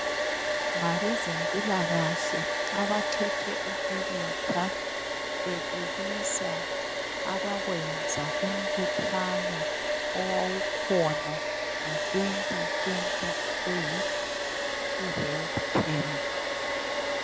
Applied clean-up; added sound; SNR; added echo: none; Domestic sounds, home sounds; -4 dB; none.